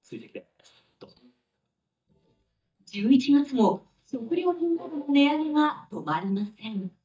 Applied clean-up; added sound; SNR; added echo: neural mask model DeepFilterNet 3.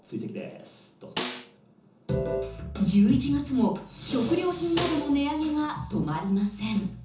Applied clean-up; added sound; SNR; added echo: none; Snare drum; 9 dB; reverberation time 0.6 s.